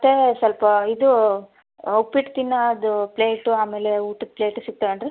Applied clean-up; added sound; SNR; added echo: none; none; none; none.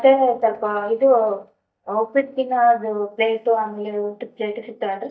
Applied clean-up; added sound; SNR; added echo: neural mask model DeepFilterNet 3.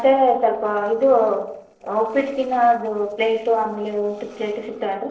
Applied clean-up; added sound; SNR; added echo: neural separator model SepFormer DNS4.